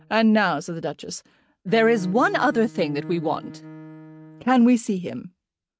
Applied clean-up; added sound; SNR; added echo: neural mask model RNNoise.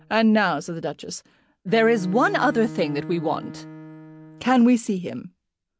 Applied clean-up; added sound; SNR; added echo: none; Bowed string instrument; 16 dB; none.